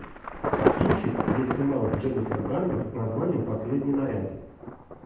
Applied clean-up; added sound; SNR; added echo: none; Thunder / Traffic noise, roadway noise / Rain / Insect; 1 dB; reverberation time 0.8 s.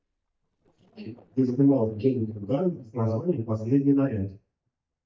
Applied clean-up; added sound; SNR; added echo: neural mask model DeepFilterNet 3.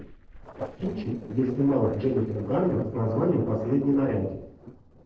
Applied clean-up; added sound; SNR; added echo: neural separator model SepFormer DNS4.